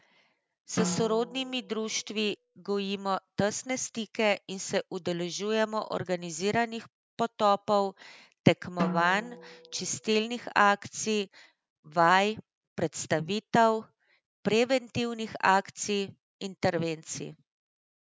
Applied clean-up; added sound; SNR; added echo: none; Drum; 9 dB; none.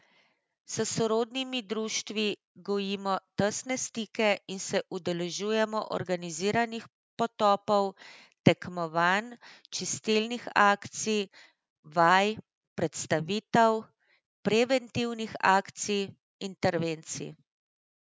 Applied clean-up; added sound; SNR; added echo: none; none; none; none.